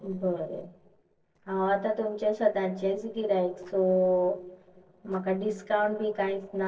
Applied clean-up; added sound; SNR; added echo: neural separator model SepFormer DNS4.